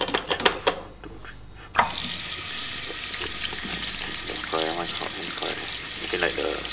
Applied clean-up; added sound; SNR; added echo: none; Sink (filling or washing) / Hands; -4 dB; reverberation time 0.8 s.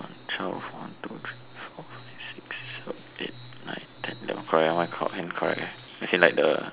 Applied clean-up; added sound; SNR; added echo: none; none; none; none.